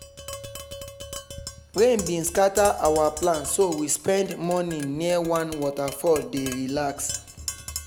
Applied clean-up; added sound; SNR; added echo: none; Tap; 13 dB; none.